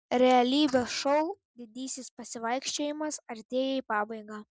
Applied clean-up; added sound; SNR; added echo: none; none; none; none.